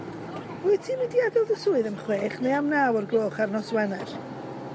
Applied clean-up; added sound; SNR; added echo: none; none; none; none.